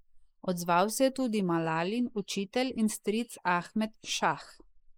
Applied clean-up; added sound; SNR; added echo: neural mask model Resemble Enhance denoiser.